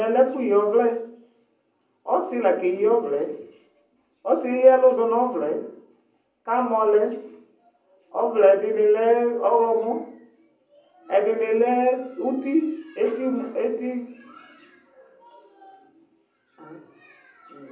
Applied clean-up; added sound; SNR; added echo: none; none; none; reverberation time 0.6 s.